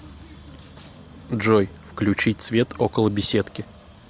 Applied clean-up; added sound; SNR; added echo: none; none; none; none.